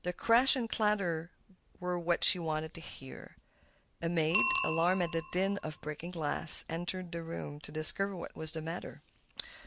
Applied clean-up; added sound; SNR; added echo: none; Bicycle bell; 2 dB; none.